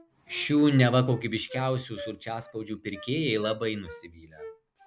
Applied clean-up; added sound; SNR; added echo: none; Wind instrument, woodwind instrument; 17 dB; none.